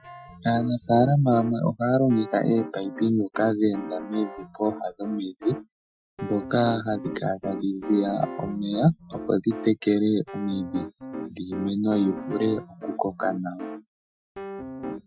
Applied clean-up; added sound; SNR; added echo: classical method Wiener filter.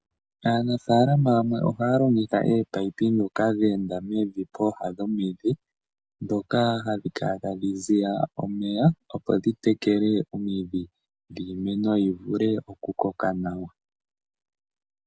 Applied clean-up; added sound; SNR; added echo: none; none; none; none.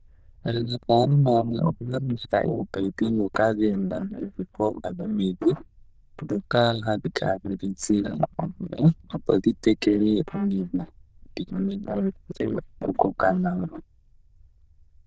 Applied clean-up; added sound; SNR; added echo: neural diffusion model UNIVERSE++.